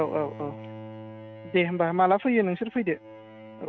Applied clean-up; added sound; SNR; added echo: neural mask model RNNoise.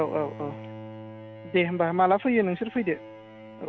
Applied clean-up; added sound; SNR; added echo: none; Bowed string instrument; 16 dB; none.